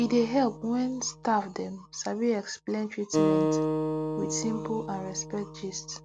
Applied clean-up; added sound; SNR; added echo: none; Acoustic guitar; 2 dB; none.